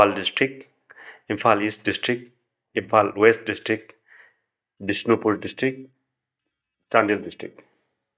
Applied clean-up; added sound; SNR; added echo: neural mask model DeepFilterNet 3.